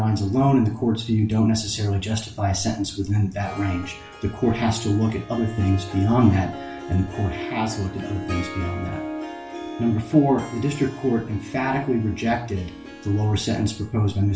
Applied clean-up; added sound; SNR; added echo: none; Harp; 14 dB; reverberation time 0.3 s.